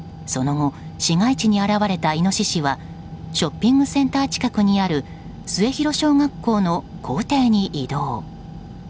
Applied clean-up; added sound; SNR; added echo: none; none; none; none.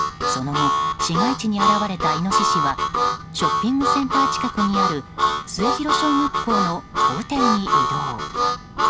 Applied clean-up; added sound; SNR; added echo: none; Harmonica; -4 dB; none.